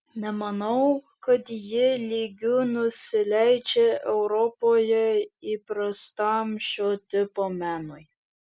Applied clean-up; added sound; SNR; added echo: none; none; none; none.